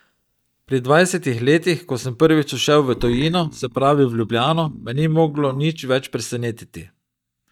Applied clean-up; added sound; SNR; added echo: neural mask model DeepFilterNet 3.